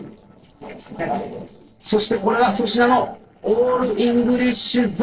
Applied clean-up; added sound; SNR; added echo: neural separator model SepFormer DNS4.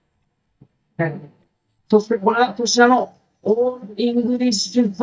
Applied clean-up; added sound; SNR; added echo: neural mask model DeepFilterNet 3.